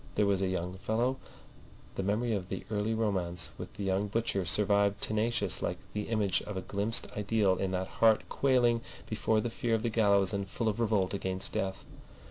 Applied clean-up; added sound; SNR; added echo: none; Train; 20 dB; none.